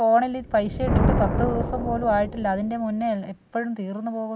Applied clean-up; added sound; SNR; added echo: none; Thunder; 3 dB; none.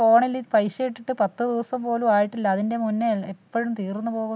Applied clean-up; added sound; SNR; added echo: none; none; none; none.